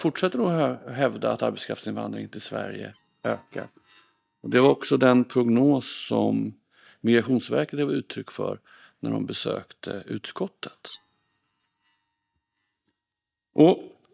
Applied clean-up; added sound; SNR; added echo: neural mask model DeepFilterNet 3.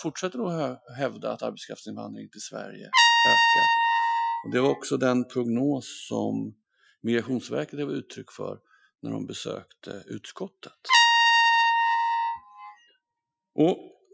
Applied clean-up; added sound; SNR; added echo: classical method Wiener filter.